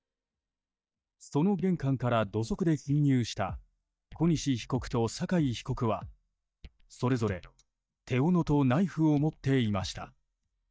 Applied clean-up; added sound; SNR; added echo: neural mask model DeepFilterNet 3.